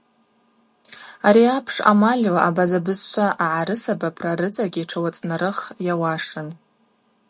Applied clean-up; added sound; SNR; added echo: none; none; none; none.